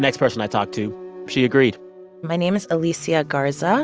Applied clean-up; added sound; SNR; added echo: none; none; none; none.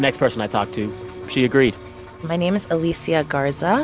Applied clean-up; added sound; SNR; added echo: none; Engine + Whoosh, swoosh, swish; 19 dB; none.